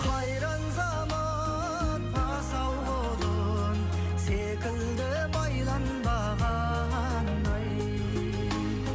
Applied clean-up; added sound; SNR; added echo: none; none; none; none.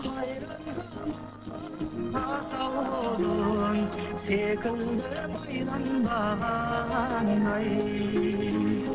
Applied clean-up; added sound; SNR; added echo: neural separator model SepFormer DNS4.